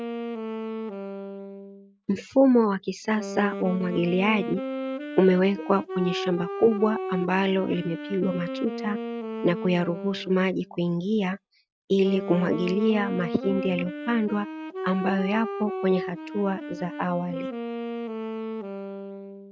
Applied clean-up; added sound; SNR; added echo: neural mask model RNNoise.